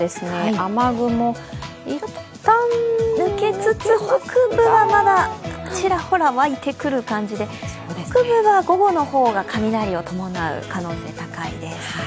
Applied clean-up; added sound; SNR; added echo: none; none; none; none.